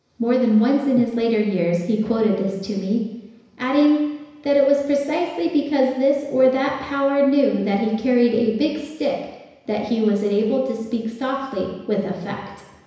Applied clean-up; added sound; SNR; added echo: none; Breathing; 16 dB; reverberation time 1.0 s.